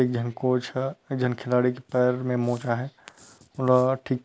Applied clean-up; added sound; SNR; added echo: none; none; none; none.